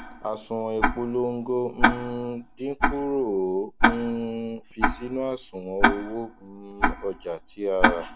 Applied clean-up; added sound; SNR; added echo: none; Tick-tock; -2 dB; none.